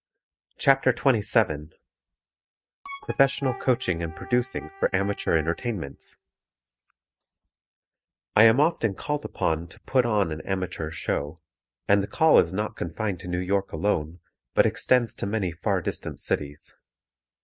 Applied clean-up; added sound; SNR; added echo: neural mask model RNNoise.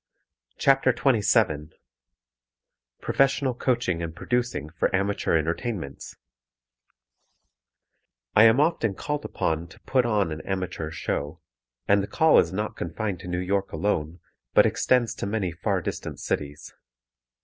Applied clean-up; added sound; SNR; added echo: none; none; none; none.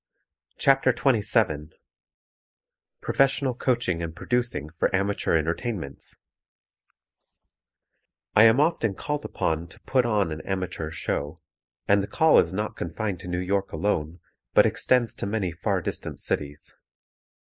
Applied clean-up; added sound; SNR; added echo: neural mask model Resemble Enhance denoiser.